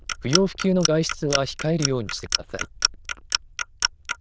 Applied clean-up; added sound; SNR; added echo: neural diffusion model UNIVERSE++.